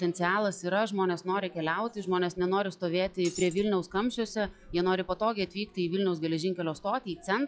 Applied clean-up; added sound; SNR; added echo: classical method log-MMSE.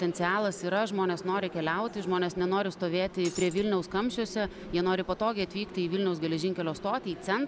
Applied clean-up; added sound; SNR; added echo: none; Shatter; 13 dB; none.